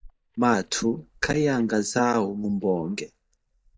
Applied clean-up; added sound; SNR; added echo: neural mask model DeepFilterNet 3.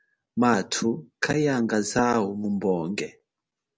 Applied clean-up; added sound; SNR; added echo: none; none; none; none.